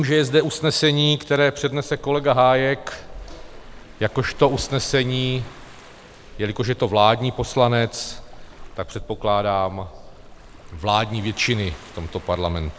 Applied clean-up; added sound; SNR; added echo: none; Waves, surf; 18 dB; none.